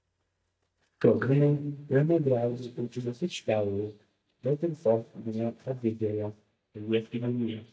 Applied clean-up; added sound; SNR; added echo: neural mask model DeepFilterNet 3.